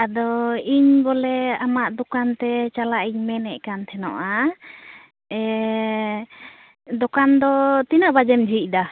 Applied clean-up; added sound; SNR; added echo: none; none; none; none.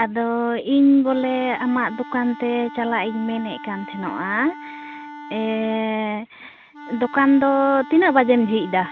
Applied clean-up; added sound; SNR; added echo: none; Wind instrument, woodwind instrument; 17 dB; none.